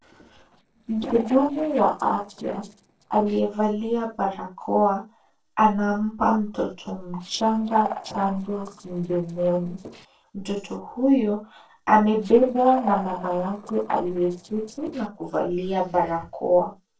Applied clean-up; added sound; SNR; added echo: neural separator model SepFormer DNS4.